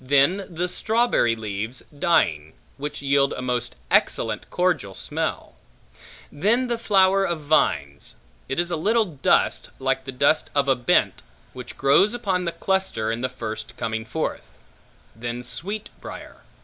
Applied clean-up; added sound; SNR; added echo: none; none; none; none.